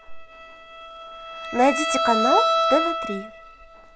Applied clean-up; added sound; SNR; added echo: none; Bowed string instrument; 0 dB; none.